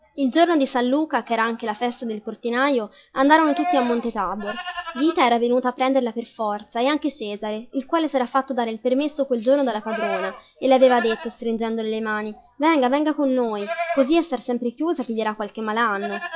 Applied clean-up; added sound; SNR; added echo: classical method log-MMSE.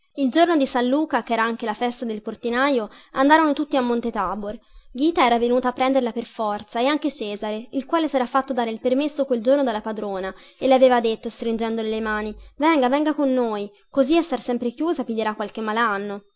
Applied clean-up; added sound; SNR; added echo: none; none; none; none.